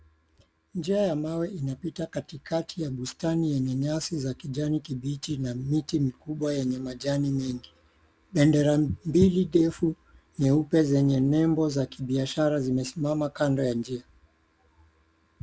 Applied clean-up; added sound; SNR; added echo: none; none; none; none.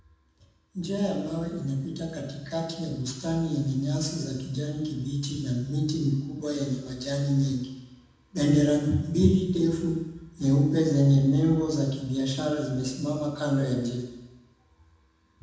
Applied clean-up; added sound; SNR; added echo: none; none; none; reverberation time 1.0 s.